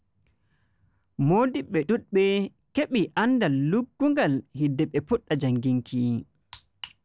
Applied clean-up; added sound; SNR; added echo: none; none; none; none.